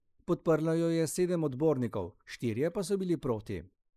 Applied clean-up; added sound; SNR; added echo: neural mask model Resemble Enhance denoiser.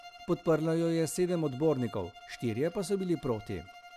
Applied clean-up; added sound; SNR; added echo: none; Bowed string instrument; 20 dB; none.